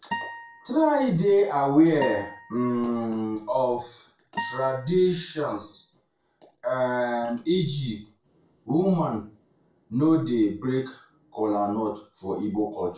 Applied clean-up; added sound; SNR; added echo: none; Acoustic guitar; 13 dB; reverberation time 0.3 s.